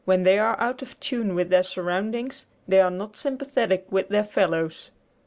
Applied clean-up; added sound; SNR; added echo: none; none; none; none.